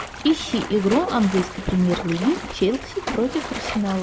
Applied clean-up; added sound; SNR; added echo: none; Splash, splatter; 9 dB; none.